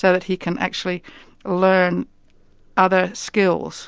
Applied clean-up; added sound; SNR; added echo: none; none; none; none.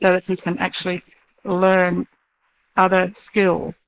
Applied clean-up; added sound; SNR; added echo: neural mask model Resemble Enhance denoiser.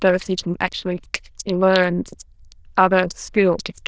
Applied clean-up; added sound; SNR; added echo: neural diffusion model UNIVERSE++.